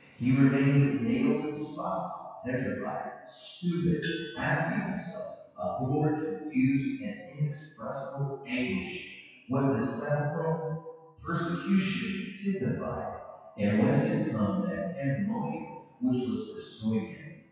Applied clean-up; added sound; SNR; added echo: classical method WPE with log-MMSE.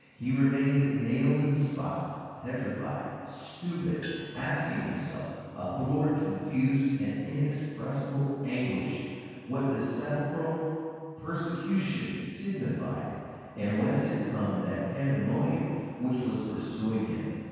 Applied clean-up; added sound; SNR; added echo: none; Gong; 12 dB; reverberation time 2.1 s.